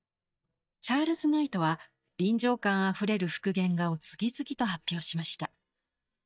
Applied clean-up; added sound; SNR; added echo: neural mask model DeepFilterNet 3.